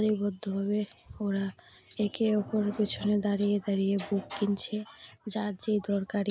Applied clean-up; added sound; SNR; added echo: none; none; none; none.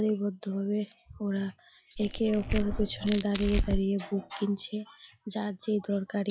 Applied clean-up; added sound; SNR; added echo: classical method log-MMSE.